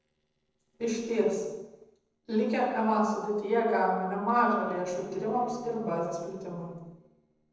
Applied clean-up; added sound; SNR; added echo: neural separator model SepFormer DNS4.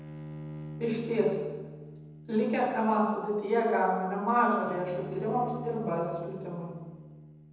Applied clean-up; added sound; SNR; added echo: none; Bowed string instrument; 14 dB; reverberation time 1.1 s.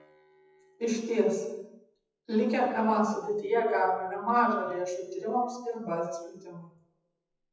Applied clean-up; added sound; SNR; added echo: classical method WPE with log-MMSE.